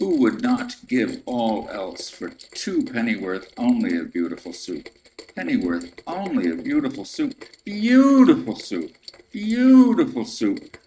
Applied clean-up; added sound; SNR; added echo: neural mask model RNNoise.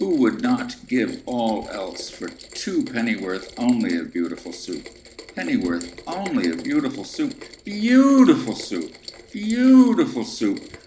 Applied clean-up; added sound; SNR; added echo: none; Rain; 20 dB; none.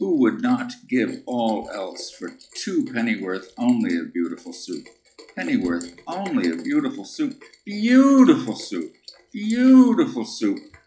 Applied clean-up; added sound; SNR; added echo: classical method log-MMSE.